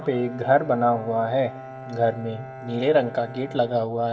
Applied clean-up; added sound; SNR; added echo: none; Bowed string instrument; 15 dB; reverberation time 0.8 s.